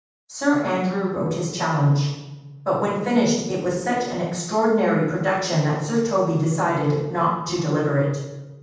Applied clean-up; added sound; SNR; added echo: none; none; none; reverberation time 1.2 s.